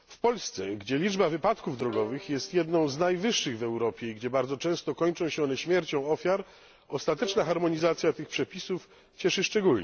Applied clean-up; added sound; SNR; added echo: none; Bowed string instrument; 18 dB; none.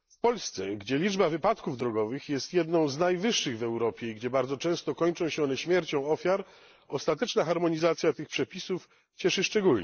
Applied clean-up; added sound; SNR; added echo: neural mask model Resemble Enhance denoiser.